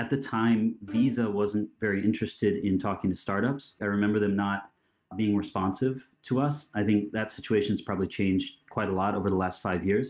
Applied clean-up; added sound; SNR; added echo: neural mask model RNNoise.